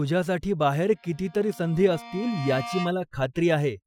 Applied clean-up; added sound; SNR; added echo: classical method Wiener filter.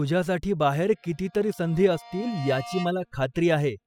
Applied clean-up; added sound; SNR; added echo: classical method spectral subtraction.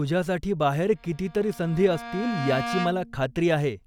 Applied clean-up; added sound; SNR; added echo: none; Bowed string instrument; 11 dB; none.